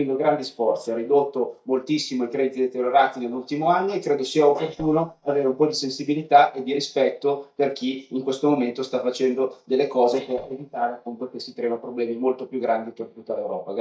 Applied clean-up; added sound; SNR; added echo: neural mask model DeepFilterNet 3.